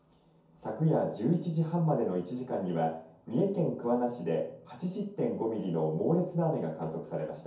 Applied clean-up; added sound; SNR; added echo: none; none; none; reverberation time 0.6 s.